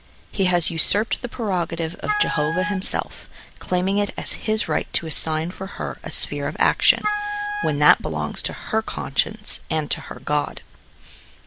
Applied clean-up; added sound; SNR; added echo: none; Wind instrument, woodwind instrument; 4 dB; none.